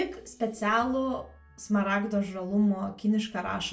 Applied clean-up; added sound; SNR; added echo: none; none; none; reverberation time 0.3 s.